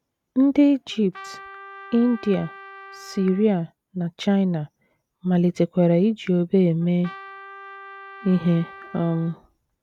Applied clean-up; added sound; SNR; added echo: none; Trumpet; 19 dB; none.